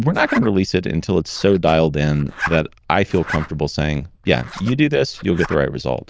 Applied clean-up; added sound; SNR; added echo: neural diffusion model UNIVERSE++.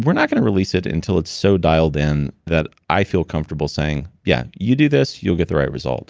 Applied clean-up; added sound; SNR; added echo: none; none; none; none.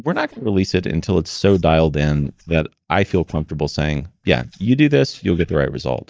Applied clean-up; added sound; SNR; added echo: neural mask model DeepFilterNet 3.